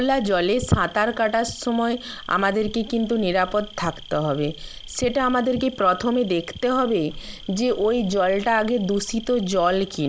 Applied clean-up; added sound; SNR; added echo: none; Insect; 16 dB; none.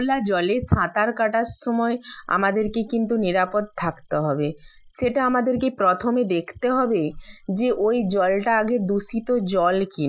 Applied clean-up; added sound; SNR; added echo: classical method Wiener filter.